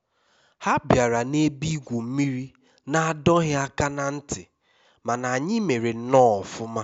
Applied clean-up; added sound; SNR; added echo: none; none; none; none.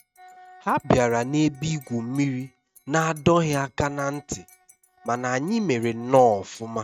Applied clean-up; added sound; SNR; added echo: neural mask model RNNoise.